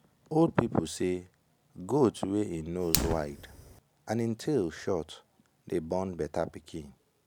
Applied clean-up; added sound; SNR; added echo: none; Fire; 10 dB; none.